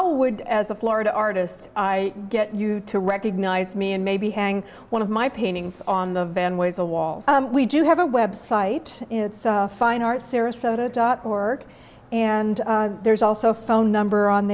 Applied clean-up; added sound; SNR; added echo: none; none; none; none.